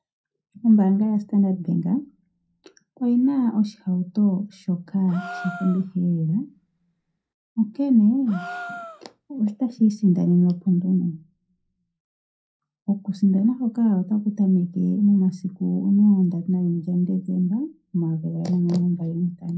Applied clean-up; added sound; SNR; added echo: none; Gasp; 17 dB; reverberation time 0.2 s.